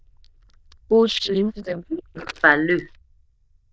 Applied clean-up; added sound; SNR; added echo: neural diffusion model UNIVERSE++.